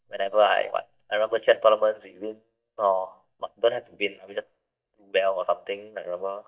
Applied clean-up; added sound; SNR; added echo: neural mask model DeepFilterNet 3.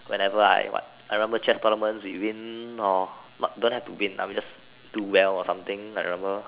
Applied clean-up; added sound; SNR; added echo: none; none; none; none.